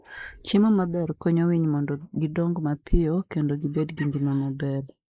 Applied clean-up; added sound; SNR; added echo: neural mask model Resemble Enhance denoiser.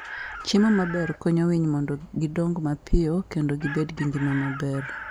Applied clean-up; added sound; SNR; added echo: none; Chicken, rooster; 14 dB; none.